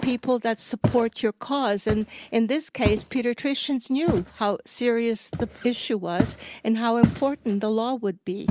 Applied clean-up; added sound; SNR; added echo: none; Walk, footsteps; 6 dB; none.